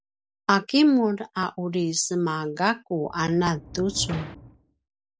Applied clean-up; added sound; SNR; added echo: none; Sliding door; 16 dB; none.